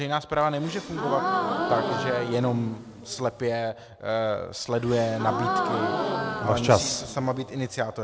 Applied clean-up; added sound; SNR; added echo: none; Gasp; 3 dB; none.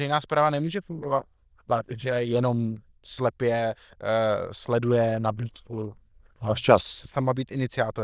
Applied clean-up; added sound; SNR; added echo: neural diffusion model UNIVERSE++.